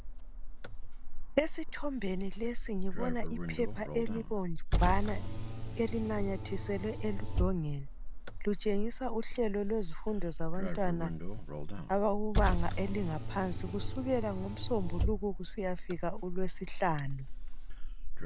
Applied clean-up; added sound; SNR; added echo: none; Car; -3 dB; none.